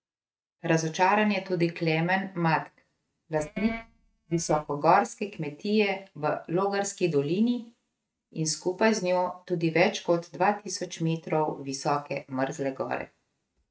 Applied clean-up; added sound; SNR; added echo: neural mask model RNNoise.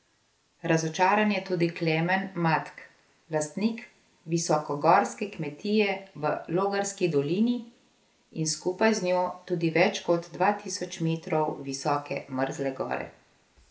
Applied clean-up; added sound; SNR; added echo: none; none; none; none.